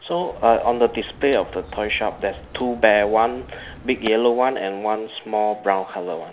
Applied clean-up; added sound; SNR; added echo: none; Crack; 18 dB; none.